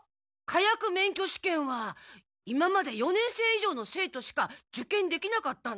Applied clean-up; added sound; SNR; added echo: none; none; none; none.